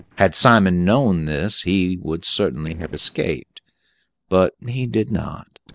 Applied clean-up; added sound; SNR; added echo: neural separator model SepFormer DNS4.